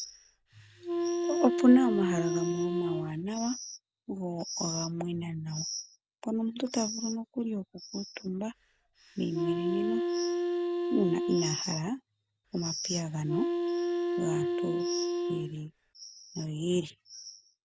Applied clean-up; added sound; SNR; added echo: none; Wind instrument, woodwind instrument; 0 dB; none.